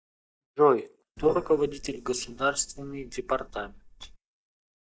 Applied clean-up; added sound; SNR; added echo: neural mask model DeepFilterNet 3.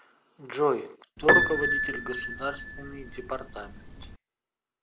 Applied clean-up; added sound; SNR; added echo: none; Piano; -4 dB; none.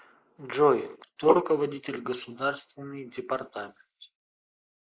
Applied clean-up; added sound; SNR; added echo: neural mask model Resemble Enhance denoiser.